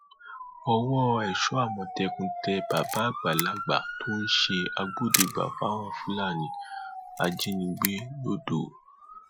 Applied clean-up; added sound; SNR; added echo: classical method Wiener filter.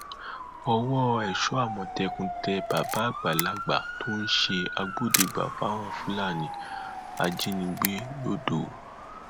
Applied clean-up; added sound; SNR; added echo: none; Camera + Motor vehicle (road) / Siren; 5 dB; none.